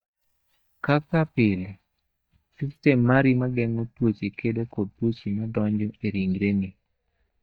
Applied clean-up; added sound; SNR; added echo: neural mask model DeepFilterNet 3.